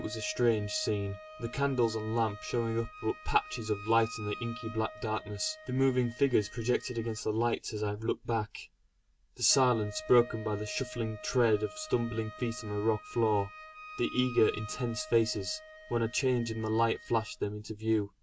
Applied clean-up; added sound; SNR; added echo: none; Wind instrument, woodwind instrument; 17 dB; none.